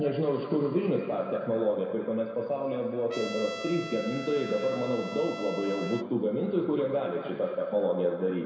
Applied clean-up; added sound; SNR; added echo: none; Trumpet; 12 dB; reverberation time 2.2 s.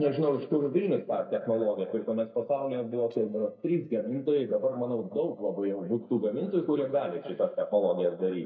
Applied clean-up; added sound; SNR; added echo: neural mask model DeepFilterNet 3.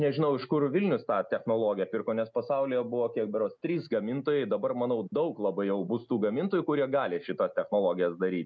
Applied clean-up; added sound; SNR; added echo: none; none; none; none.